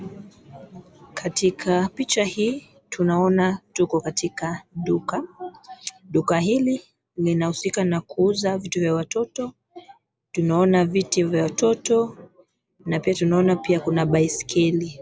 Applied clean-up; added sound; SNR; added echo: none; none; none; none.